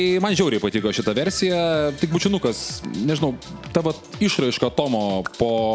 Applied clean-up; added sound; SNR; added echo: none; none; none; none.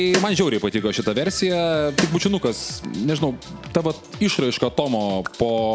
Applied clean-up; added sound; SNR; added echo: none; Snare drum; 5 dB; none.